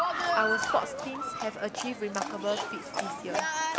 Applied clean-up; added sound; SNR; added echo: none; Livestock, farm animals, working animals; -2 dB; none.